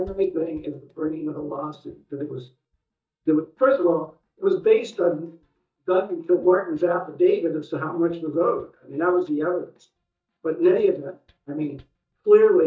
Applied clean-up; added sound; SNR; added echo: neural mask model DeepFilterNet 3.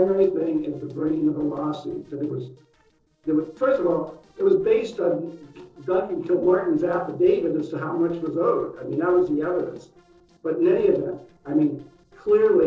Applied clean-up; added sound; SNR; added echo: neural separator model SepFormer DNS4.